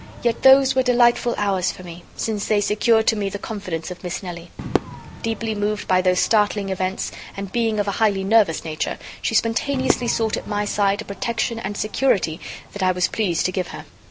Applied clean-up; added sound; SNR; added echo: none; Crowd / Fireworks; 14 dB; none.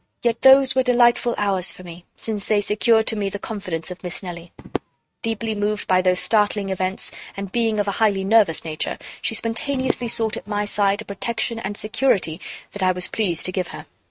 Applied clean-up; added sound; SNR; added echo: neural mask model RNNoise.